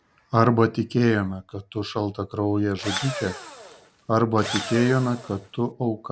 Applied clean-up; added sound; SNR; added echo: none; Engine / Drill; 10 dB; none.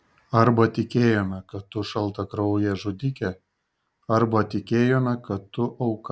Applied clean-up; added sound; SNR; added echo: none; none; none; none.